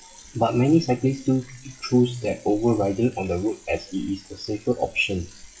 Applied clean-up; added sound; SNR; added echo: classical method WPE with log-MMSE.